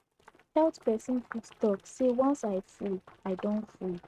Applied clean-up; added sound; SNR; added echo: neural mask model RNNoise.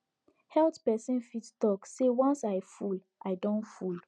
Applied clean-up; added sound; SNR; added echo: none; none; none; none.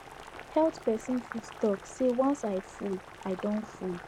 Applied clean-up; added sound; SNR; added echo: none; Boiling; 14 dB; none.